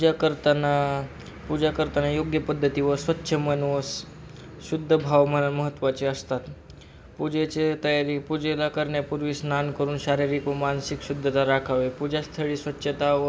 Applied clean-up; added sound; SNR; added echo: none; none; none; none.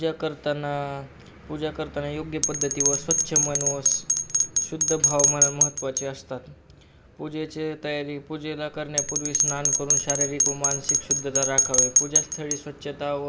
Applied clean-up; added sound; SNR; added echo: none; Bell; -5 dB; none.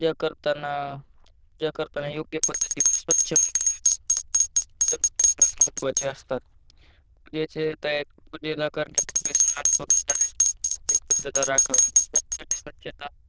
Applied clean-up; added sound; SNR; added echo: neural diffusion model UNIVERSE++.